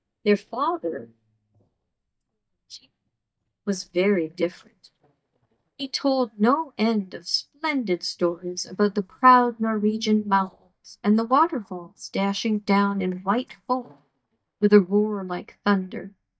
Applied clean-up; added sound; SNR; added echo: neural mask model DeepFilterNet 3.